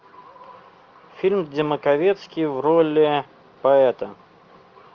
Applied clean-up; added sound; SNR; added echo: none; none; none; none.